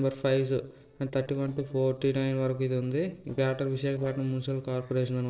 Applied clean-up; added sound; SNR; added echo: neural separator model SepFormer DNS4.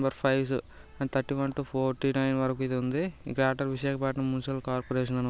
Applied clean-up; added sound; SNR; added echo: none; none; none; none.